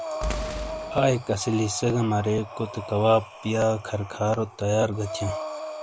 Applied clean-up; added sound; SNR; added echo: none; Breathing + Boom; 10 dB; none.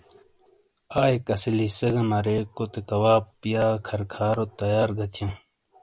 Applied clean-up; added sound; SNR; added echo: none; none; none; none.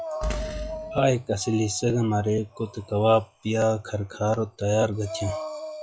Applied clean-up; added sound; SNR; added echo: classical method log-MMSE.